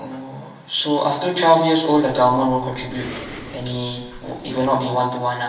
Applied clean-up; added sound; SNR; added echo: none; Respiratory sounds; 16 dB; reverberation time 1.0 s.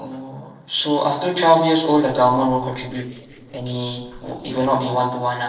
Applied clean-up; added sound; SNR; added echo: neural separator model SepFormer DNS4.